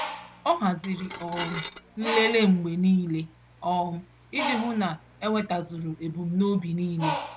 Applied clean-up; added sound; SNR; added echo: none; Dishes, pots, and pans / Glass + Bird; 10 dB; none.